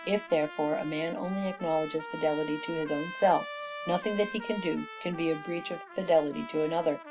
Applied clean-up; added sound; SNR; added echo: none; Trumpet; 12 dB; none.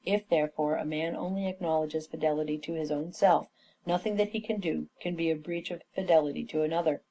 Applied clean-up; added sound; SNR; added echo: none; none; none; none.